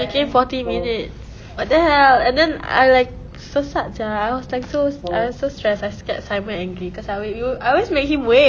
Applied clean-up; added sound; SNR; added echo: none; Brass instrument; 15 dB; none.